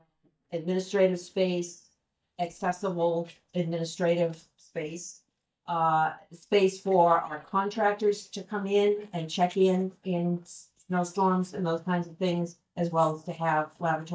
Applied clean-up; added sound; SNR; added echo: neural mask model DeepFilterNet 3.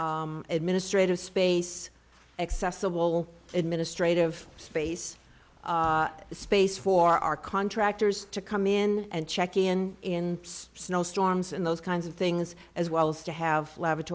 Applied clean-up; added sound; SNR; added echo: none; none; none; none.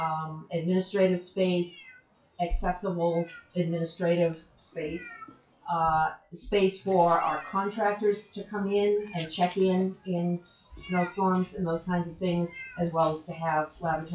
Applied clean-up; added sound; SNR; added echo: classical method WPE with log-MMSE.